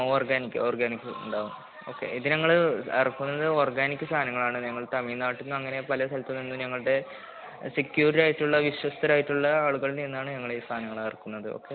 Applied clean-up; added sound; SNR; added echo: none; none; none; none.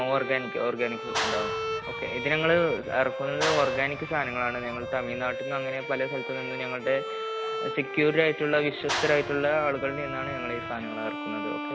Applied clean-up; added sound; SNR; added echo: none; Clapping + Bowed string instrument; 5 dB; none.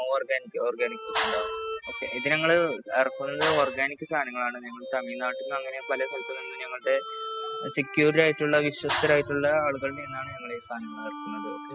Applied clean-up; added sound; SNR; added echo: classical method spectral subtraction.